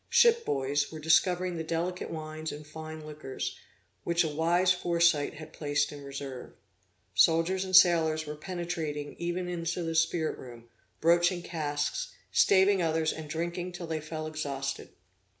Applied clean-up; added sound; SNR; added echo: none; none; none; none.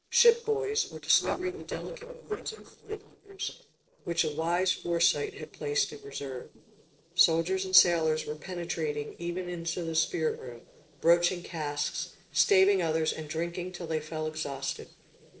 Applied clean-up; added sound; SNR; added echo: neural separator model SepFormer DNS4.